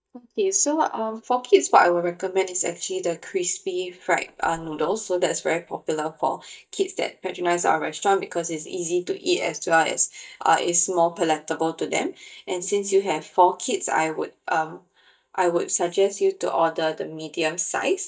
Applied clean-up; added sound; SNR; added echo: neural mask model DeepFilterNet 3.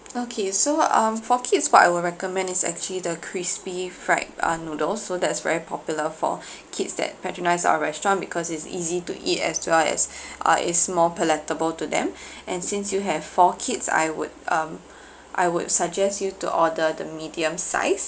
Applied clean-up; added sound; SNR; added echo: none; none; none; none.